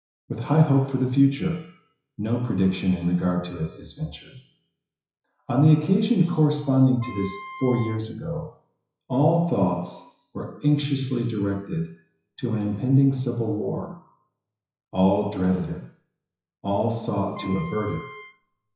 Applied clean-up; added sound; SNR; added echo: classical method WPE with log-MMSE.